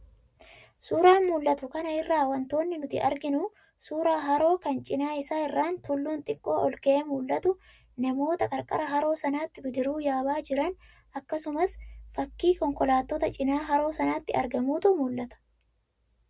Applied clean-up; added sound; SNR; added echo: none; none; none; none.